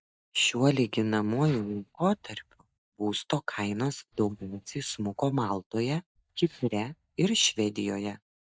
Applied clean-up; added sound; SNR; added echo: neural mask model DeepFilterNet 3.